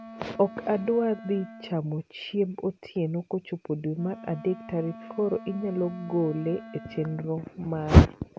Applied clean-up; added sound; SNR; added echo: none; Wind instrument, woodwind instrument; 18 dB; none.